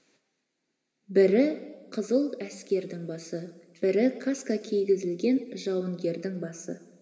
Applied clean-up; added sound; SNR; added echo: none; none; none; reverberation time 2.4 s.